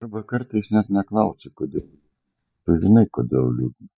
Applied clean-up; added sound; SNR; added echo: neural mask model DeepFilterNet 3.